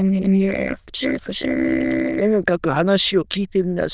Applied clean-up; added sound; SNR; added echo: neural diffusion model UNIVERSE++.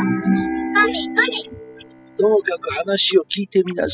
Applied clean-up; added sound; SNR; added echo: classical method spectral subtraction.